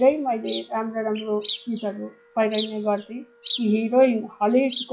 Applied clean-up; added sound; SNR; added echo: classical method log-MMSE.